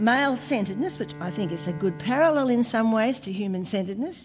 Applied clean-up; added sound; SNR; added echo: none; Bowed string instrument; 17 dB; none.